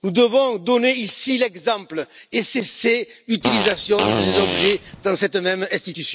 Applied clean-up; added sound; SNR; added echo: none; Fart; 1 dB; none.